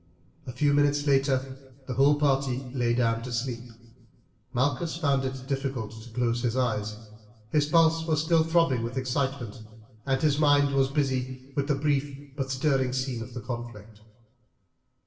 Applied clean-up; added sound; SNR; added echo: none; none; none; reverberation time 1.0 s.